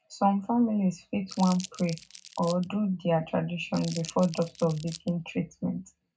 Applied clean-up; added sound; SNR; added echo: none; Crumpling, crinkling; 17 dB; reverberation time 0.3 s.